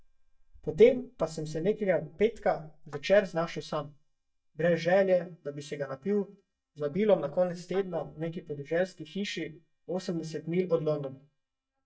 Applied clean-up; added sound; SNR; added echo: neural mask model DeepFilterNet 3.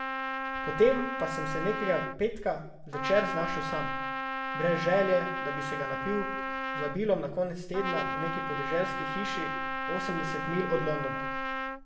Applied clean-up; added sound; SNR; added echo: none; Trumpet; 3 dB; reverberation time 0.7 s.